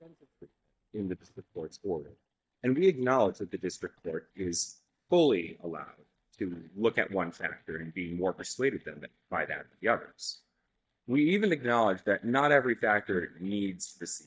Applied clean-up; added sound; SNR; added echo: neural mask model DeepFilterNet 3.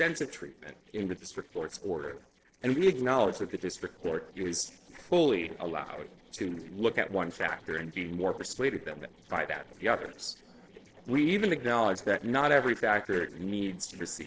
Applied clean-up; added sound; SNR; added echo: neural separator model SepFormer DNS4.